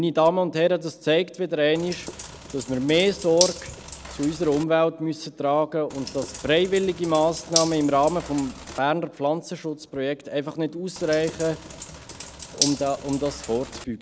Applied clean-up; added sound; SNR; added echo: none; Bathtub (filling or washing); 9 dB; none.